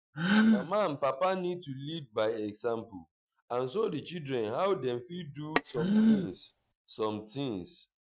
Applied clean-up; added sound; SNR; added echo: neural mask model RNNoise.